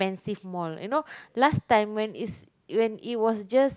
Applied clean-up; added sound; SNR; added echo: none; none; none; none.